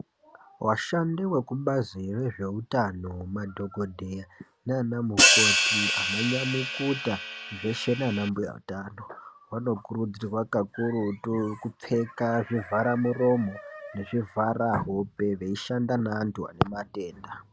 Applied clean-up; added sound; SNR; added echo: none; Hi-hat; -4 dB; none.